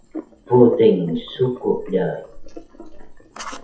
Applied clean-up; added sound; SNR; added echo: classical method WPE with log-MMSE.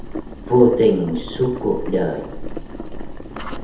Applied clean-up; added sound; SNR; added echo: none; Boiling; 8 dB; reverberation time 0.7 s.